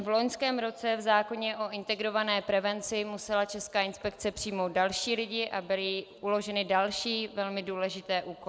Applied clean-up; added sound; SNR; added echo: none; none; none; none.